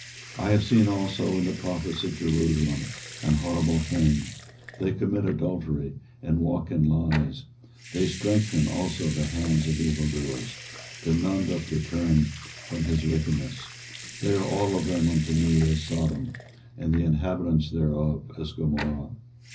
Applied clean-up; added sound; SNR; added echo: none; Sink (filling or washing) / Water tap, faucet / Liquid; 16 dB; reverberation time 0.4 s.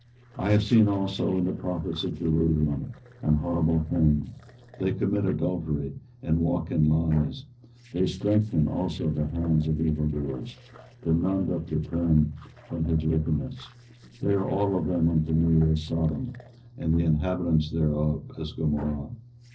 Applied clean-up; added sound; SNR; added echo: neural separator model SepFormer DNS4.